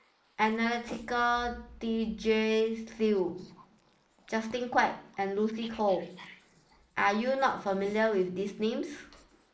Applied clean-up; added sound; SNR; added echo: neural mask model Resemble Enhance denoiser.